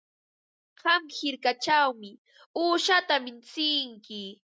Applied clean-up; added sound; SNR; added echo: none; none; none; none.